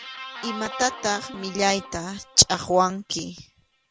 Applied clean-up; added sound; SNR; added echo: none; Guitar; 15 dB; none.